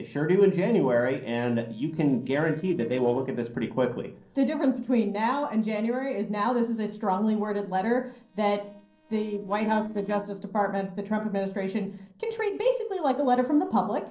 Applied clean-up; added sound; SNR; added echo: neural separator model SepFormer DNS4.